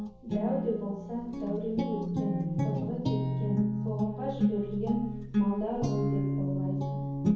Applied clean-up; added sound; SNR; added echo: none; Guitar; -4 dB; reverberation time 0.9 s.